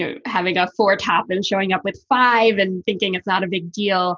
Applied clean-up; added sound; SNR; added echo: none; none; none; none.